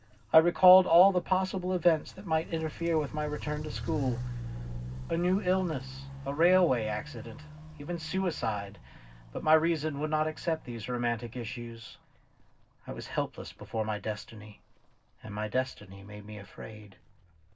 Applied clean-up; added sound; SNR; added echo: none; Walk, footsteps; 14 dB; reverberation time 0.4 s.